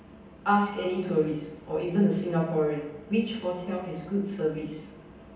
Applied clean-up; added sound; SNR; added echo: none; none; none; reverberation time 0.9 s.